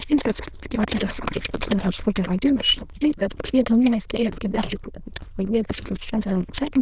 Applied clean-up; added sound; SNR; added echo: neural diffusion model UNIVERSE++.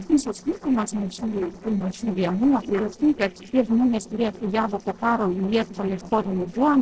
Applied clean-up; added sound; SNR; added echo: neural separator model SepFormer DNS4.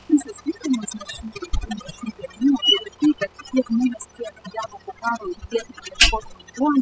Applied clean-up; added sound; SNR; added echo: classical method spectral subtraction.